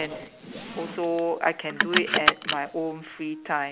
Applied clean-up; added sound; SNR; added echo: none; Car; 1 dB; none.